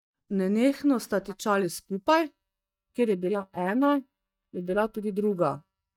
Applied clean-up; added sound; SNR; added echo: neural mask model DeepFilterNet 3.